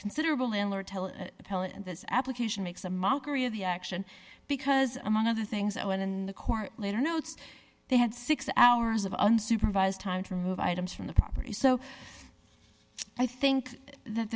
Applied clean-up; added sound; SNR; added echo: none; none; none; none.